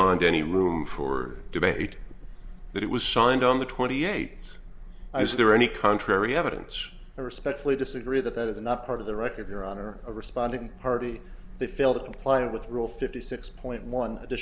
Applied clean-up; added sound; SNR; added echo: none; none; none; none.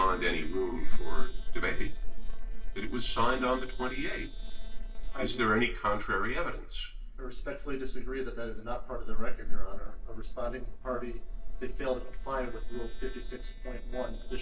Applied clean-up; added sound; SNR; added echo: neural separator model SepFormer DNS4.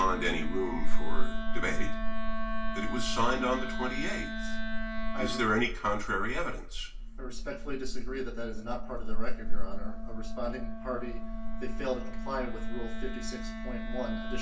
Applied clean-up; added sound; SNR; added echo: none; Wind instrument, woodwind instrument; 14 dB; reverberation time 0.2 s.